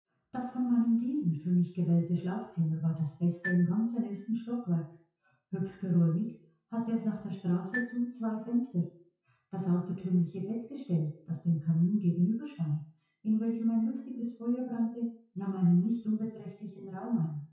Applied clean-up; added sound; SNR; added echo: classical method WPE with log-MMSE.